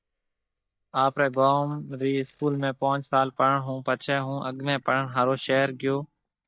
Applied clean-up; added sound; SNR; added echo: neural mask model DeepFilterNet 3.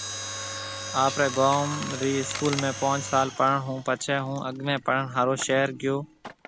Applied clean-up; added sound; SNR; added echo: none; Mechanisms; 10 dB; none.